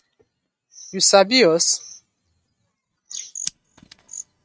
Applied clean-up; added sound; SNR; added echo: neural mask model RNNoise.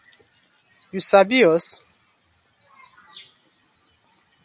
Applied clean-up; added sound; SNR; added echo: none; none; none; none.